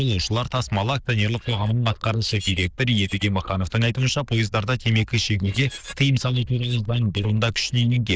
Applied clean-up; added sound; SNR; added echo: neural diffusion model UNIVERSE++.